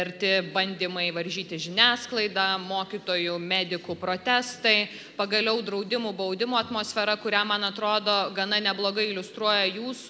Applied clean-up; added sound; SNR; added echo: none; none; none; none.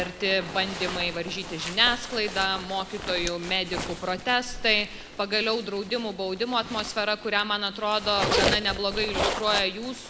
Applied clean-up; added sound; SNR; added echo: none; Zipper (clothing); 6 dB; none.